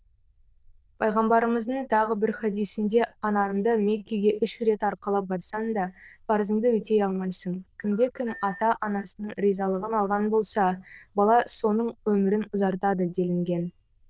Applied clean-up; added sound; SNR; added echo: neural diffusion model UNIVERSE++.